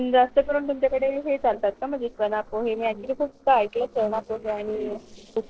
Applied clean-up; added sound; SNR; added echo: neural separator model SepFormer DNS4.